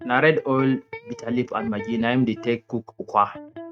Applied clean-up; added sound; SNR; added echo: neural mask model RNNoise.